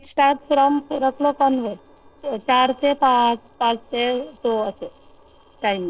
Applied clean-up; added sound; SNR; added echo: neural separator model SepFormer DNS4.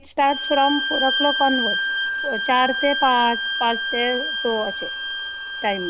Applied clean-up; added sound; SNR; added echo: none; Bowed string instrument; 2 dB; none.